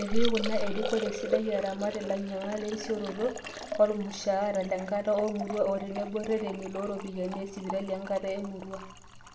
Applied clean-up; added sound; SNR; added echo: none; Liquid; 11 dB; reverberation time 0.4 s.